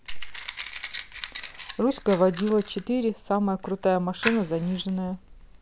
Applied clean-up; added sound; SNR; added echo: none; Fire; 11 dB; none.